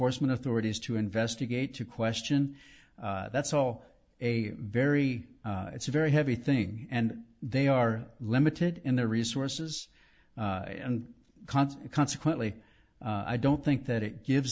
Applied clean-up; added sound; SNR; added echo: none; none; none; none.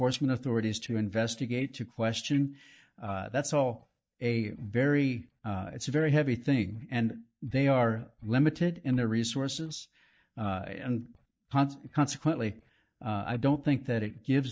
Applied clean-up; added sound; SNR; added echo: neural mask model DeepFilterNet 3.